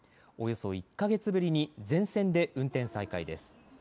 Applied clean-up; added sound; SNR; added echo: none; none; none; none.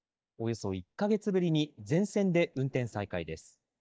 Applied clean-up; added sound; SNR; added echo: neural mask model DeepFilterNet 3.